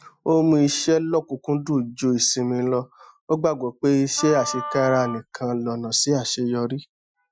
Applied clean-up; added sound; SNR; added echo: classical method Wiener filter.